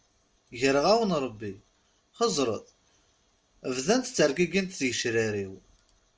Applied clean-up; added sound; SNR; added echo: none; none; none; none.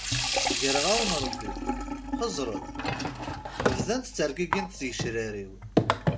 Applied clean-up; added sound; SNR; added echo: none; Sink (filling or washing) / Water tap, faucet; -3 dB; none.